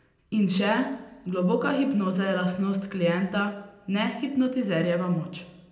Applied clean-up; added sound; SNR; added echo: none; none; none; reverberation time 0.7 s.